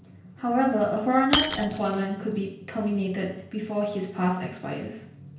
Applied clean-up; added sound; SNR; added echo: none; Shatter; 10 dB; reverberation time 0.5 s.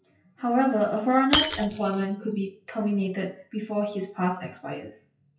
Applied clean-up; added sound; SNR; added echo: classical method WPE with log-MMSE.